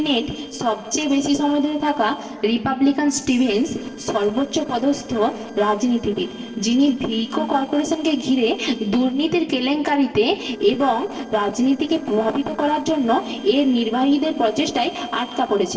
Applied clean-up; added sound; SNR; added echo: neural separator model SepFormer DNS4.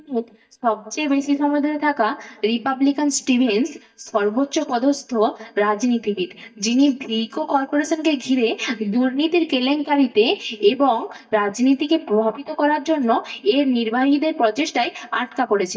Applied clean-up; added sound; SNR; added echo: neural mask model DeepFilterNet 3.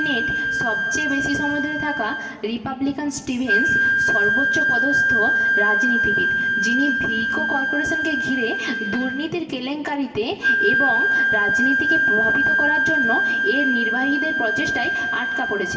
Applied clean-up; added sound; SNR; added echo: none; Wind instrument, woodwind instrument; -5 dB; reverberation time 2.0 s.